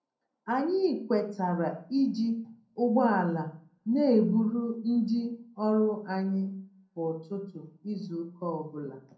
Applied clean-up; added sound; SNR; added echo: none; none; none; reverberation time 0.6 s.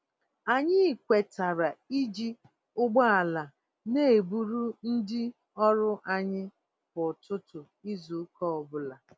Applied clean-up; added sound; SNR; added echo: none; none; none; none.